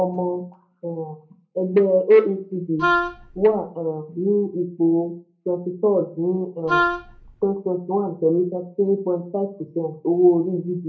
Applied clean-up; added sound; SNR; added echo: none; Wind instrument, woodwind instrument; 2 dB; reverberation time 0.3 s.